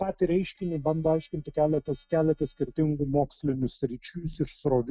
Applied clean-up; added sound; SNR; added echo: neural mask model DeepFilterNet 3.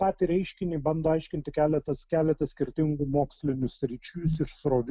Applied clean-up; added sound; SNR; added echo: none; none; none; none.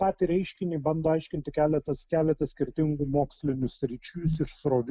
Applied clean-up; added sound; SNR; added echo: neural mask model Resemble Enhance denoiser.